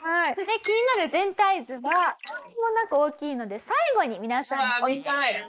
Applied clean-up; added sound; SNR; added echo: neural mask model Resemble Enhance denoiser.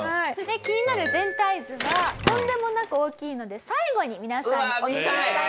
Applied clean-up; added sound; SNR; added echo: none; Bicycle; 7 dB; none.